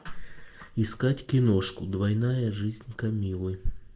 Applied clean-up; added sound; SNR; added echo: none; none; none; reverberation time 0.4 s.